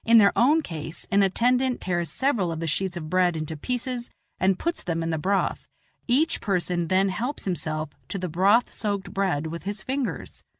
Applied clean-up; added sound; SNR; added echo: none; none; none; none.